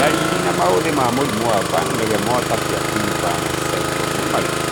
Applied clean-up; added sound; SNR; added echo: none; Engine starting; -1 dB; none.